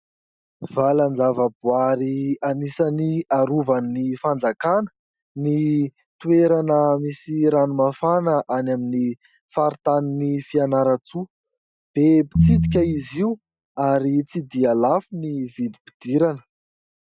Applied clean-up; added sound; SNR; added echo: classical method Wiener filter.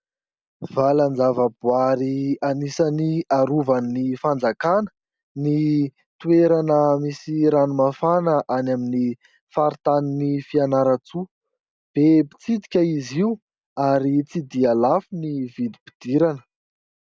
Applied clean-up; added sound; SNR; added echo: none; none; none; none.